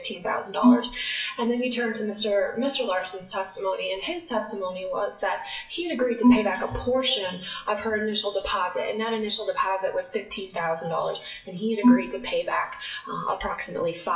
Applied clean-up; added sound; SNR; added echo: classical method WPE with log-MMSE.